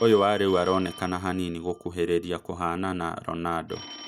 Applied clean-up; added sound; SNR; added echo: none; Telephone; 19 dB; none.